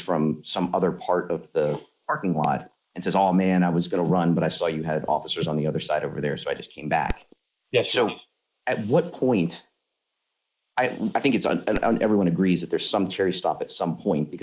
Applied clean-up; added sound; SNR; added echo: neural mask model Resemble Enhance denoiser.